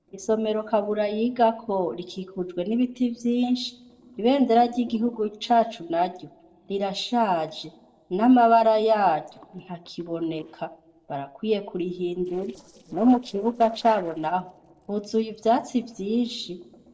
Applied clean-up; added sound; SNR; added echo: neural separator model SepFormer DNS4.